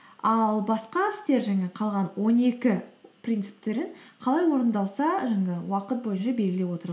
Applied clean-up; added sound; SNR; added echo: none; none; none; none.